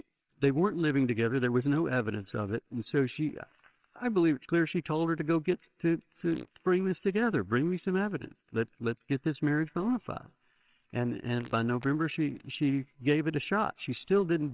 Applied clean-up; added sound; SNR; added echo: neural separator model SepFormer WHAMR!.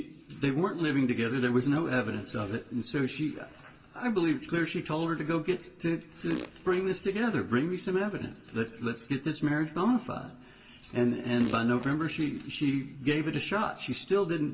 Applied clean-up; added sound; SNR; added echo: none; Fart; 13 dB; reverberation time 0.8 s.